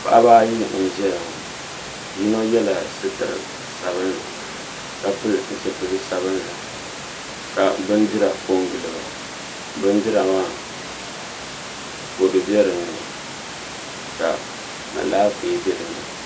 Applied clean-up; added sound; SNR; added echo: none; Water; 10 dB; none.